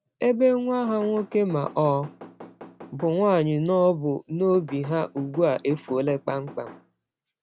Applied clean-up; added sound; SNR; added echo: none; Knock / Wood; 20 dB; none.